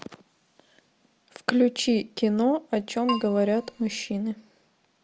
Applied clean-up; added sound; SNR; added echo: none; Keyboard (musical); 8 dB; none.